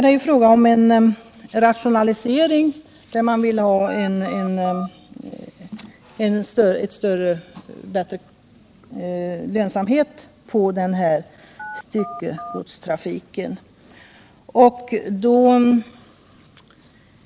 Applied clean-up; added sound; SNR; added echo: none; Telephone; 14 dB; none.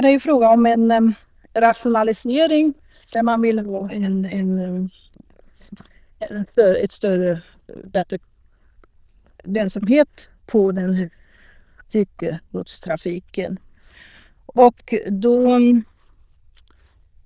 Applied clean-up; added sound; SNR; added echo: neural diffusion model UNIVERSE++.